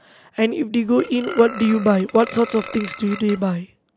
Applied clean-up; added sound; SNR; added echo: none; Burping, eructation; 14 dB; none.